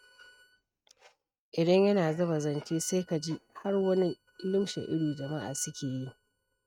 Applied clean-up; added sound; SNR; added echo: neural mask model RNNoise.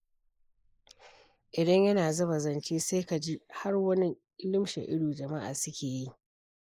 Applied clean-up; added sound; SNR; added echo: neural mask model Resemble Enhance denoiser.